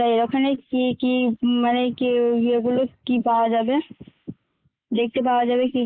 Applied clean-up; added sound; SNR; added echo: neural mask model Resemble Enhance denoiser.